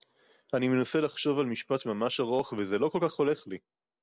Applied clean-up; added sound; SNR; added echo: none; none; none; none.